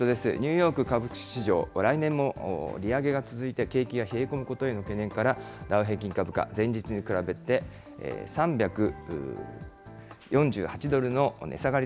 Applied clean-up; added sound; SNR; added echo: none; none; none; none.